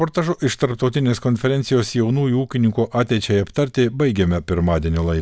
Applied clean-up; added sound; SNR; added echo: none; none; none; none.